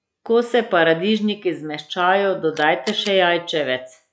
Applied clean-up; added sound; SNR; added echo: classical method log-MMSE.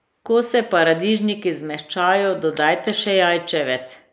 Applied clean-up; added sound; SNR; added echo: neural mask model Resemble Enhance denoiser.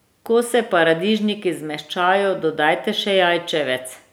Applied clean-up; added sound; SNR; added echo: none; none; none; none.